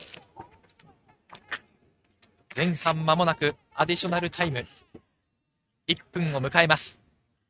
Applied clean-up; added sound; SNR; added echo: neural mask model RNNoise.